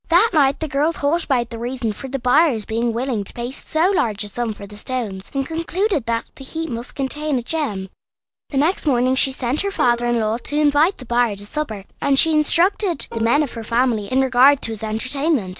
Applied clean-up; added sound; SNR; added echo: neural separator model SepFormer DNS4.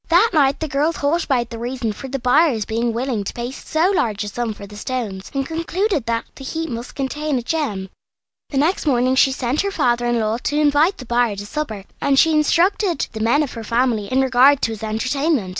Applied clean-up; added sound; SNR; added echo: none; none; none; none.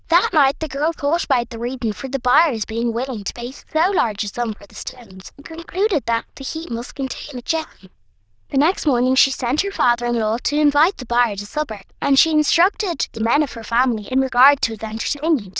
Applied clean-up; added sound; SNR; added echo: neural diffusion model UNIVERSE++.